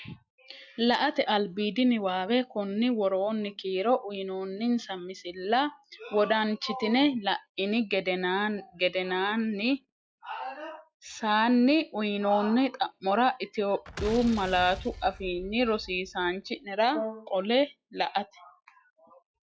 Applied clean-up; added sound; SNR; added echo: classical method log-MMSE.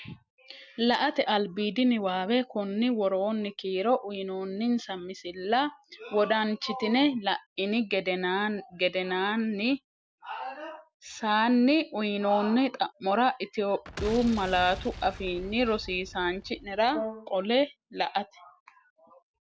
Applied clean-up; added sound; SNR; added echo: none; Brass instrument + Boom; 13 dB; none.